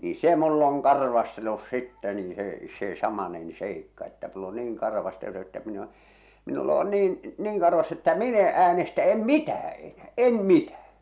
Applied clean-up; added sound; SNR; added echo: none; none; none; none.